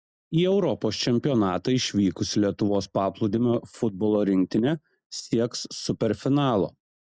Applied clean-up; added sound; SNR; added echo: none; none; none; none.